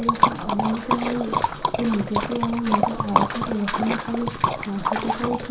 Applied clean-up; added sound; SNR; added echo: none; Liquid; -2 dB; reverberation time 0.7 s.